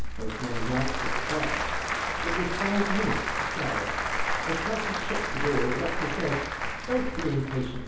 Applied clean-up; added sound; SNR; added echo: none; Applause / Crowd; -2 dB; reverberation time 2.2 s.